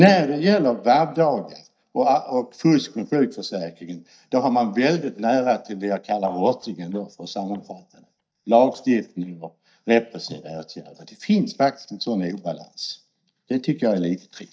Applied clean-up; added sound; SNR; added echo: neural mask model DeepFilterNet 3.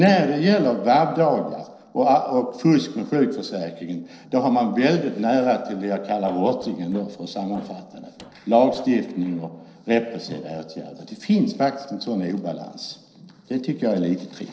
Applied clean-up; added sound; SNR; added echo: neural separator model SepFormer DNS4.